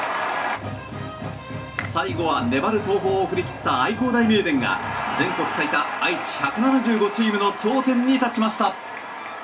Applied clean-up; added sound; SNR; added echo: none; none; none; reverberation time 0.2 s.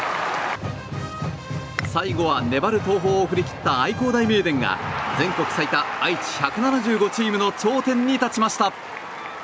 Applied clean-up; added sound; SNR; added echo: none; none; none; none.